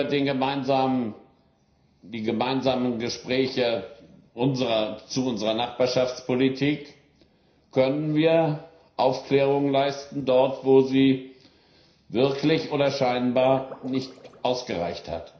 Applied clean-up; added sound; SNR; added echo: none; Water / Liquid; 19 dB; reverberation time 0.5 s.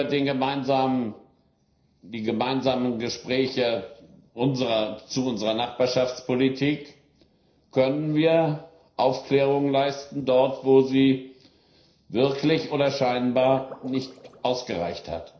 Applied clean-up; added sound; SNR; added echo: neural separator model SepFormer DNS4.